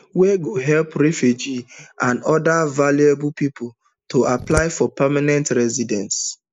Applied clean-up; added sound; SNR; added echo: neural mask model Resemble Enhance denoiser.